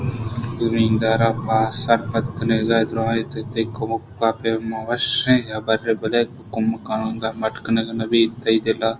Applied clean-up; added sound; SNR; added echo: none; none; none; none.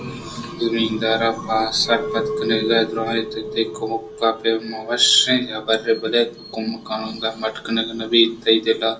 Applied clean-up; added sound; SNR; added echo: none; Chink, clink; 13 dB; reverberation time 0.2 s.